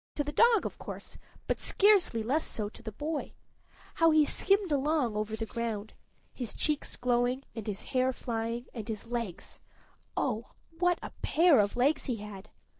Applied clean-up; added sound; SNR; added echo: neural mask model DeepFilterNet 3.